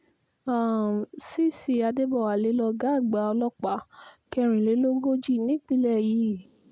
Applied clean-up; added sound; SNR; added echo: none; none; none; none.